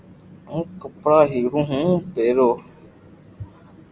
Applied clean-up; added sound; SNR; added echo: none; none; none; none.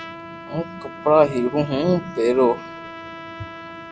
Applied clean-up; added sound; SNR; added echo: none; Trumpet; 14 dB; none.